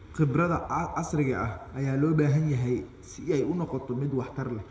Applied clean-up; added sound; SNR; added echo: none; none; none; reverberation time 1.1 s.